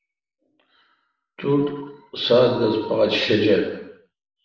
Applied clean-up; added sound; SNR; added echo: none; none; none; reverberation time 0.9 s.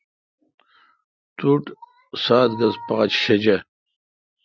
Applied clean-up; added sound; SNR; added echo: none; none; none; none.